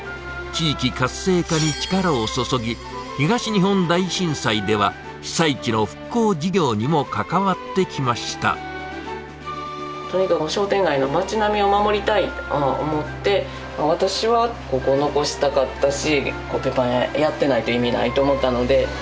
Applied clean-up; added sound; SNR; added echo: none; none; none; none.